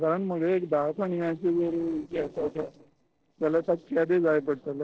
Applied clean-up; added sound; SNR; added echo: neural separator model SepFormer DNS4.